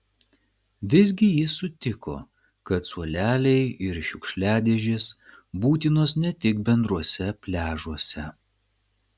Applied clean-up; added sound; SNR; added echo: none; none; none; none.